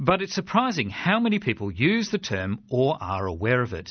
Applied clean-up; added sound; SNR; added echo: none; none; none; none.